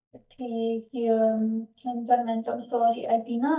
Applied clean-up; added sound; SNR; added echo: neural mask model DeepFilterNet 3.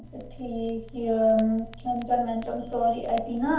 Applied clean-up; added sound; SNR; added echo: none; Crackle; 17 dB; reverberation time 0.6 s.